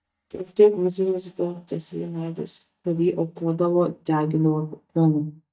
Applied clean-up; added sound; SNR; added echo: neural mask model DeepFilterNet 3.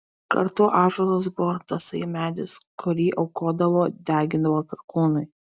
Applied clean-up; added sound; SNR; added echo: none; none; none; none.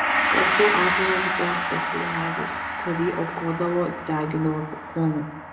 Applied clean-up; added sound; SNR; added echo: none; Gong; 0 dB; reverberation time 0.8 s.